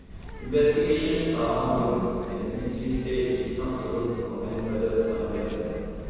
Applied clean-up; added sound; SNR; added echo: none; Bird; 11 dB; reverberation time 2.1 s.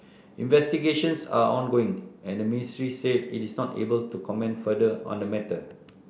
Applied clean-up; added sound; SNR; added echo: none; none; none; none.